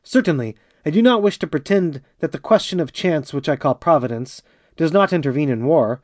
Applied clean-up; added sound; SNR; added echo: none; none; none; none.